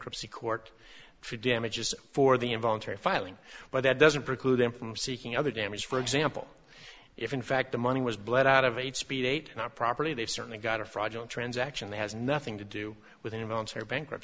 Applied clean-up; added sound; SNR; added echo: none; none; none; none.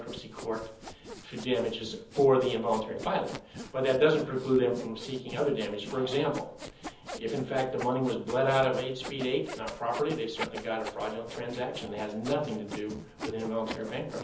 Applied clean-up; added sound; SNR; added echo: none; Sawing; 13 dB; reverberation time 0.7 s.